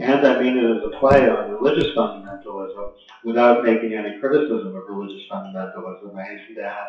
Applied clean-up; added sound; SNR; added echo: classical method WPE with log-MMSE.